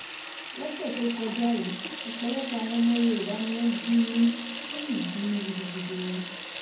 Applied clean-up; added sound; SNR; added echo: none; Sink (filling or washing) / Water tap, faucet; 6 dB; reverberation time 0.9 s.